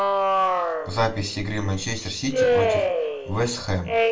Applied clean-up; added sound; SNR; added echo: none; Alarm; -4 dB; reverberation time 0.3 s.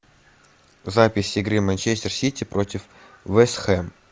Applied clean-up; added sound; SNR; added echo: none; none; none; none.